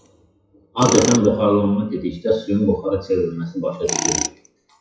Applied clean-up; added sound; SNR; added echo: classical method WPE with log-MMSE.